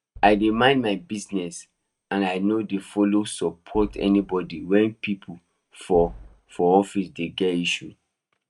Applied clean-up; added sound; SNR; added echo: neural mask model RNNoise.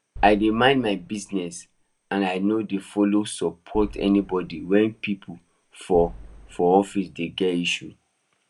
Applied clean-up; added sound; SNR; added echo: none; Boom; 19 dB; none.